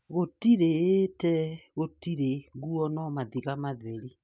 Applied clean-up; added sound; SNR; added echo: none; none; none; none.